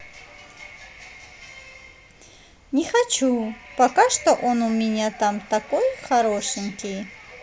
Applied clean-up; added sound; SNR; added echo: none; none; none; none.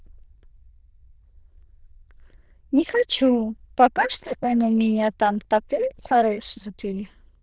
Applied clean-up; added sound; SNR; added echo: neural diffusion model UNIVERSE++.